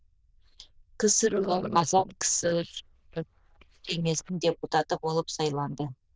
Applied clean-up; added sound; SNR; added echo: neural diffusion model UNIVERSE++.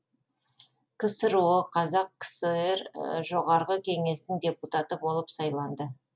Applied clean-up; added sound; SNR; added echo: none; none; none; none.